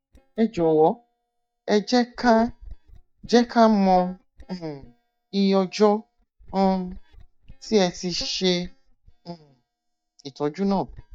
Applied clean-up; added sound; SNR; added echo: neural mask model DeepFilterNet 3.